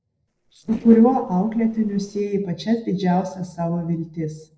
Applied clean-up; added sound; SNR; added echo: neural separator model SepFormer DNS4.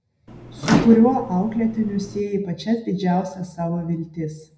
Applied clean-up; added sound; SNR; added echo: none; Microwave oven; 8 dB; reverberation time 0.4 s.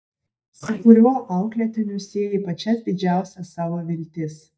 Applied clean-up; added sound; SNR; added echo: neural mask model DeepFilterNet 3.